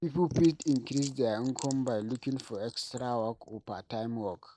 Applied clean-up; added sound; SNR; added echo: neural mask model Resemble Enhance denoiser.